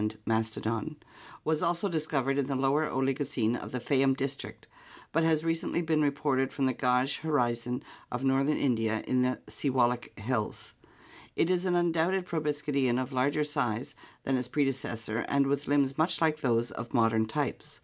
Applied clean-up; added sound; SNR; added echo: none; none; none; none.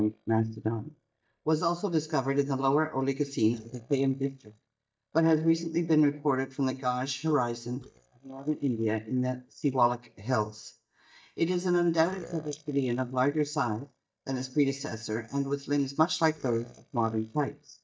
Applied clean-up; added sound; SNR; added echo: neural mask model DeepFilterNet 3.